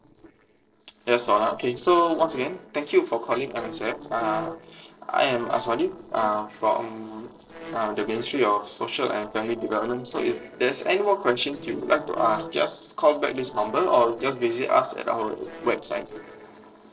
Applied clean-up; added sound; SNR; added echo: neural separator model SepFormer DNS4.